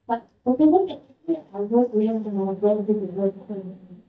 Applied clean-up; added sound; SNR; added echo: neural mask model DeepFilterNet 3.